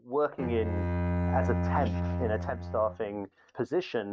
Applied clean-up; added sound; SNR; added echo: neural mask model RNNoise.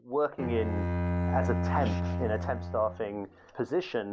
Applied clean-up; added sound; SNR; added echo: none; Bowed string instrument; 0 dB; none.